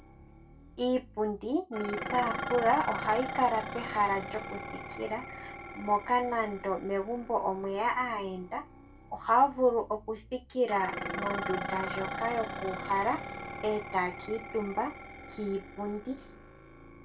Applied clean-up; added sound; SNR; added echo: none; Dishes, pots, and pans; 9 dB; reverberation time 0.2 s.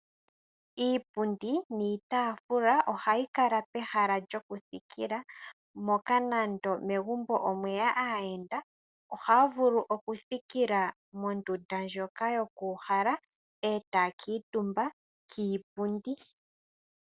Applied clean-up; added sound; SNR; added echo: none; none; none; none.